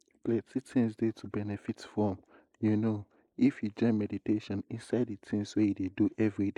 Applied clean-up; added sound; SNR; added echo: neural mask model Resemble Enhance denoiser.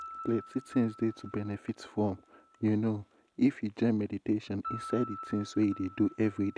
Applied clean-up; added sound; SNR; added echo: none; Piano; 16 dB; none.